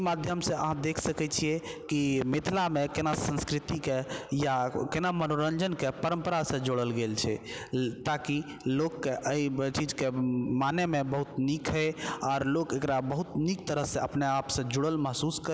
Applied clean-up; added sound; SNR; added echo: none; none; none; none.